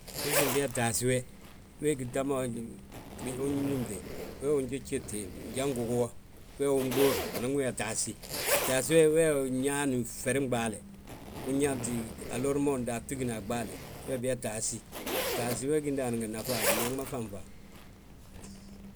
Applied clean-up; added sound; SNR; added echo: none; Zipper (clothing); 7 dB; none.